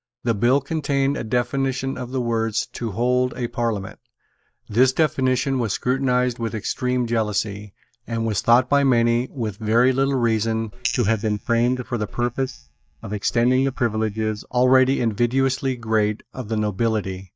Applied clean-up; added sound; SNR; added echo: neural mask model DeepFilterNet 3.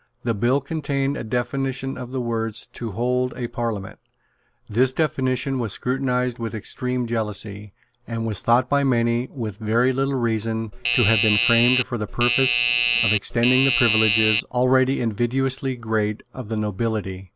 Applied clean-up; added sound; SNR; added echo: none; Doorbell; -4 dB; none.